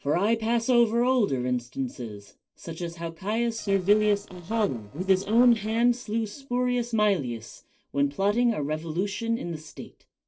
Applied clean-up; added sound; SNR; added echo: neural separator model SepFormer DNS4.